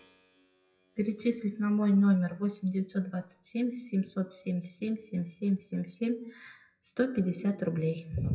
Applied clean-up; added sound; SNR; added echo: classical method WPE with log-MMSE.